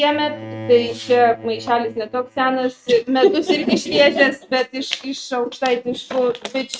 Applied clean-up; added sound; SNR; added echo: neural mask model RNNoise.